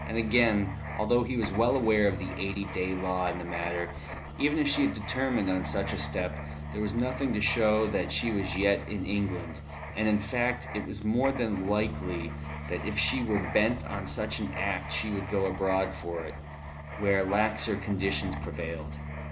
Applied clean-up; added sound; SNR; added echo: none; Bass guitar + Writing; 8 dB; none.